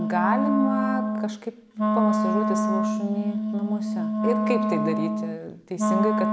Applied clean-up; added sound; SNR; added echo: none; Wind instrument, woodwind instrument; -4 dB; none.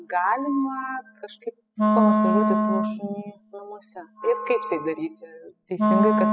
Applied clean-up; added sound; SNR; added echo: classical method spectral subtraction.